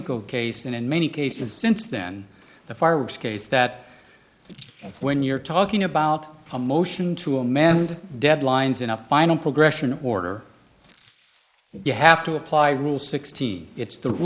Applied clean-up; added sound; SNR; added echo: neural mask model Resemble Enhance denoiser.